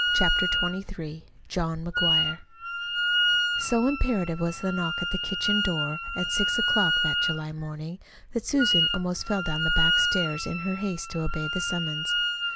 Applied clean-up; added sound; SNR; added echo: none; Wind instrument, woodwind instrument; -2 dB; none.